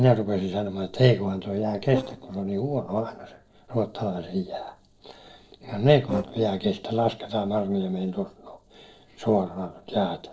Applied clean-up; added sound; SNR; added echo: neural separator model SepFormer DNS4.